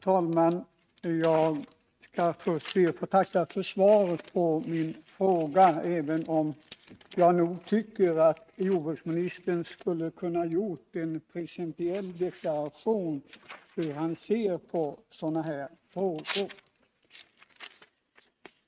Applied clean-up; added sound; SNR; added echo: neural mask model RNNoise.